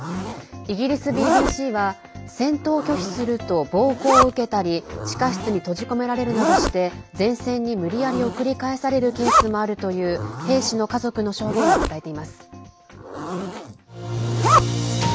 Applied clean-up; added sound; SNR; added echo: none; Zipper (clothing); 2 dB; none.